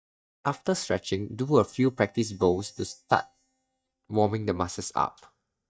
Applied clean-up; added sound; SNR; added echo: neural mask model DeepFilterNet 3.